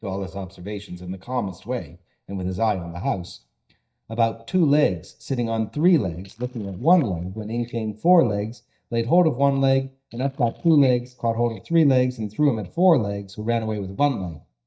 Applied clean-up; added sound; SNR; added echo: neural mask model DeepFilterNet 3.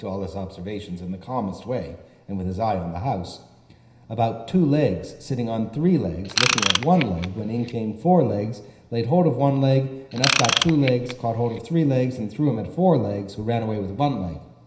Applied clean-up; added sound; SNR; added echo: none; Ratchet, pawl / Tools; 2 dB; reverberation time 0.9 s.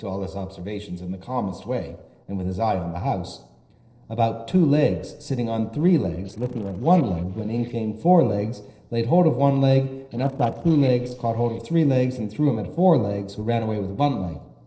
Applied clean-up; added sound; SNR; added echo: neural separator model SepFormer DNS4.